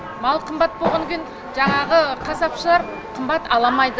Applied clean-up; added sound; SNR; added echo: none; none; none; none.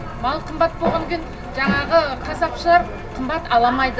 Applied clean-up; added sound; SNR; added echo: none; Engine; 13 dB; reverberation time 0.4 s.